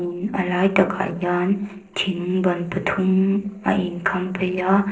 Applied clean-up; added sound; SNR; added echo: neural separator model SepFormer DNS4.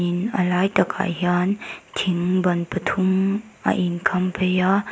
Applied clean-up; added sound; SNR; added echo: none; none; none; none.